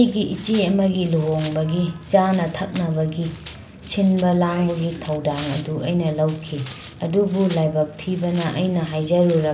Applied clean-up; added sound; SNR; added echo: none; Sneeze + Tearing; 20 dB; none.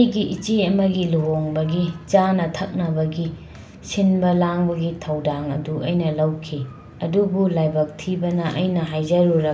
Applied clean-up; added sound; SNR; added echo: none; none; none; none.